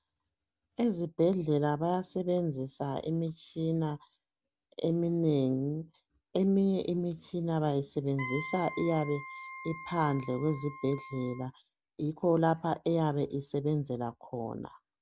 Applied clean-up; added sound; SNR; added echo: none; Wind instrument, woodwind instrument; 13 dB; none.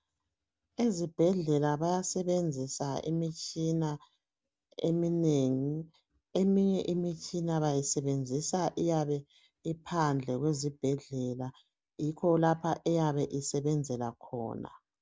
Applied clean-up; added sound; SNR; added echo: none; none; none; none.